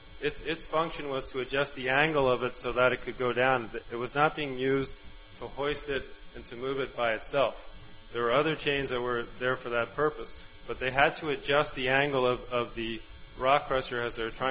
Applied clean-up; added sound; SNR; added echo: none; none; none; none.